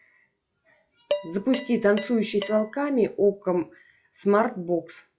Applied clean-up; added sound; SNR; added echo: classical method log-MMSE.